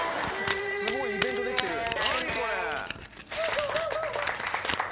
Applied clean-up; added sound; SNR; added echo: none; Domestic sounds, home sounds; 6 dB; none.